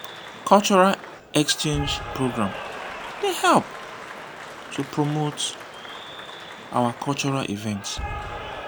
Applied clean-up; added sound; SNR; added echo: none; Applause / Cheering; 11 dB; none.